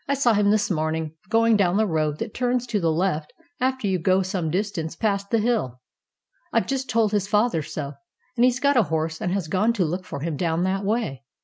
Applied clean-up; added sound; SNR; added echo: none; none; none; none.